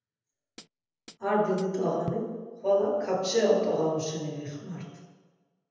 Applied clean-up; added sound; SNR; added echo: none; Hi-hat; 17 dB; reverberation time 1.1 s.